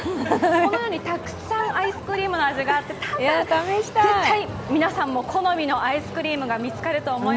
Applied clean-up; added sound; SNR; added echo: none; Engine; 20 dB; none.